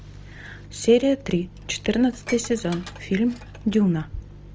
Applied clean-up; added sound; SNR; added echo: none; Dishes, pots, and pans; 20 dB; none.